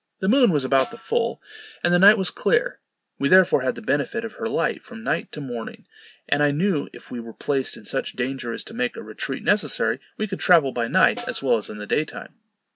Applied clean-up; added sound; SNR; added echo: none; Snare drum; 17 dB; none.